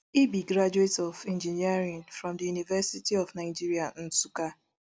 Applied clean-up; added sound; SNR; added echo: none; none; none; none.